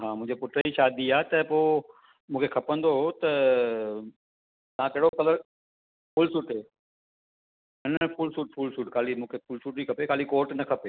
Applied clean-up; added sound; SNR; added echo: none; none; none; none.